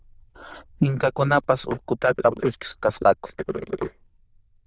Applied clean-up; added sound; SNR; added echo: neural diffusion model UNIVERSE++.